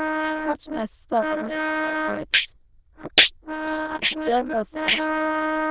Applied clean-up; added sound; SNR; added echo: neural diffusion model UNIVERSE++.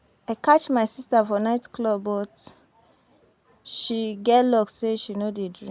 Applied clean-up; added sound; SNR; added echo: none; none; none; none.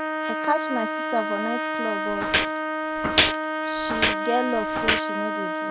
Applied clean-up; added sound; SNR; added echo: none; Walk, footsteps + Trumpet; -5 dB; none.